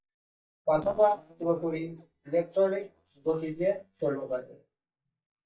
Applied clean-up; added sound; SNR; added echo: neural mask model DeepFilterNet 3.